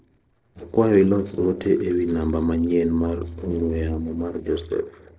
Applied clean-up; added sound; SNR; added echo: neural separator model SepFormer DNS4.